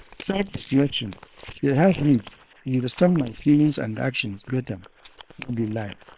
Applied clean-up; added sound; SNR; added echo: neural separator model SepFormer WHAM!.